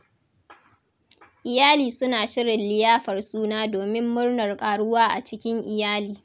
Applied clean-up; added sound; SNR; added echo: none; none; none; none.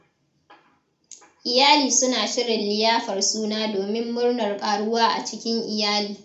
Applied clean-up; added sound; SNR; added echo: none; none; none; reverberation time 0.4 s.